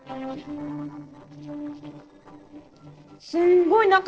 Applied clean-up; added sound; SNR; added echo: neural separator model SepFormer DNS4.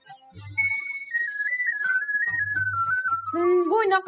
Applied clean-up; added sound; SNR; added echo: classical method spectral subtraction.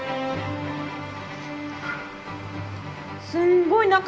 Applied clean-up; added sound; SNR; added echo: none; none; none; none.